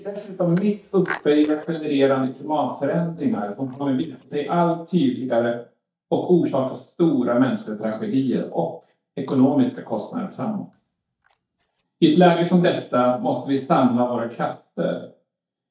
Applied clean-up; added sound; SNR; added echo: neural mask model DeepFilterNet 3.